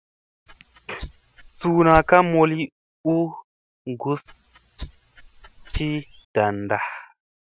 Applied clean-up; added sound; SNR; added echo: none; Rattle (instrument); 11 dB; none.